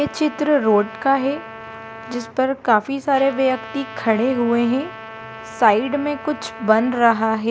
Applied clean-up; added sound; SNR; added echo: none; Trumpet; 16 dB; none.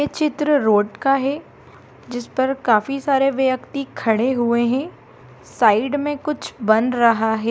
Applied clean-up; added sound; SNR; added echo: none; none; none; none.